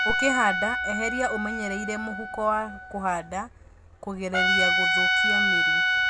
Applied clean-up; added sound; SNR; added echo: none; Trumpet; -4 dB; none.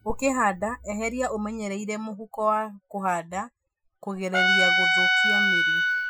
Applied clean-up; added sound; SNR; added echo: classical method Wiener filter.